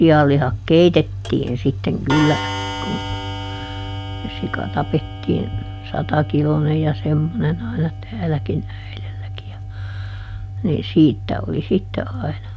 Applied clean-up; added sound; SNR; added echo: none; Clock; 14 dB; none.